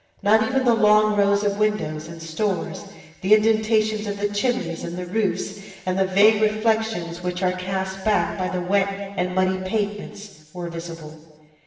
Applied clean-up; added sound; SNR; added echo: none; Bowed string instrument; 16 dB; reverberation time 1.3 s.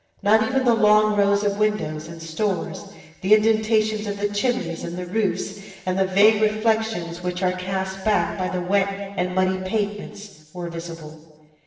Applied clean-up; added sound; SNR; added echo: neural separator model SepFormer DNS4.